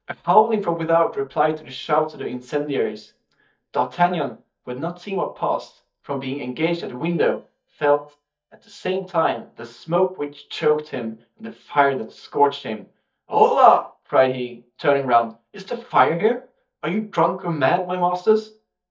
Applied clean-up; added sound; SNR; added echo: neural mask model DeepFilterNet 3.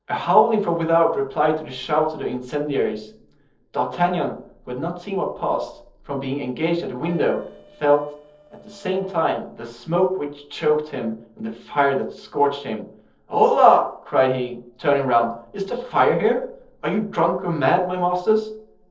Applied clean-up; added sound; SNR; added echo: neural separator model SepFormer DNS4.